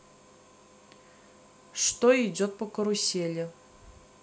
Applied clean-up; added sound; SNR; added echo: none; none; none; none.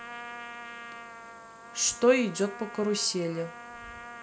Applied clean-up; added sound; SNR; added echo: none; Trumpet; 13 dB; none.